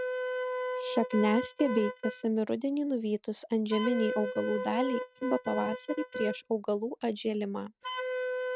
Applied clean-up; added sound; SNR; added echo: neural mask model RNNoise.